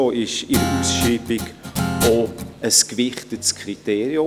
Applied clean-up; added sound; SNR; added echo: none; Guitar; 3 dB; none.